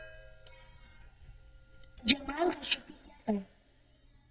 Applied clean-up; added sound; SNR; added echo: neural mask model DeepFilterNet 3.